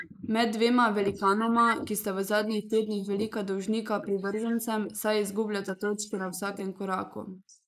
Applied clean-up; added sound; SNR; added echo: neural mask model Resemble Enhance denoiser.